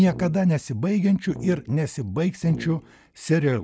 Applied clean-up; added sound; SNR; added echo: none; Brass instrument; 17 dB; none.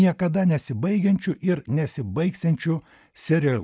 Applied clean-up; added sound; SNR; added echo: none; none; none; none.